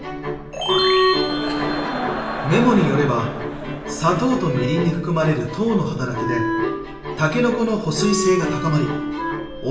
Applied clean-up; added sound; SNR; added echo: none; Crowd; 10 dB; reverberation time 0.8 s.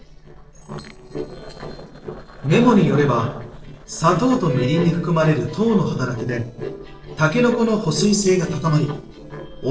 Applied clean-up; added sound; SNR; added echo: neural separator model SepFormer DNS4.